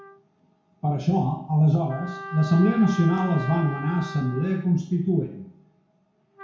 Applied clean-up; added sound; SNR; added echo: none; Trumpet; 15 dB; reverberation time 0.6 s.